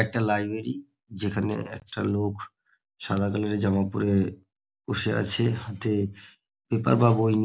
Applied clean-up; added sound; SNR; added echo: none; none; none; none.